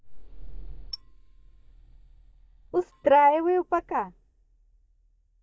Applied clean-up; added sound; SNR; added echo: neural mask model DeepFilterNet 3.